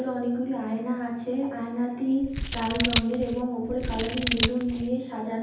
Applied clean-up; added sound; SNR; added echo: none; Scissors; 2 dB; reverberation time 0.9 s.